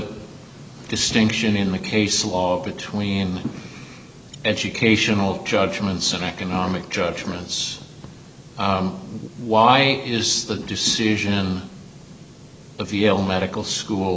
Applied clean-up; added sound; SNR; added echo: none; none; none; none.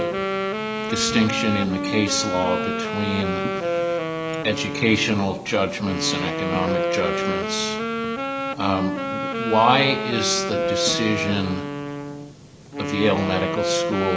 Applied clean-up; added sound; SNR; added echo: none; Wind instrument, woodwind instrument; 2 dB; none.